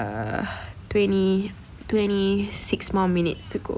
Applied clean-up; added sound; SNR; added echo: none; none; none; none.